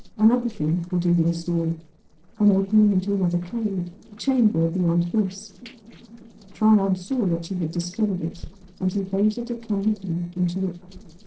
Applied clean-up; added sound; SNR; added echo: neural separator model SepFormer DNS4.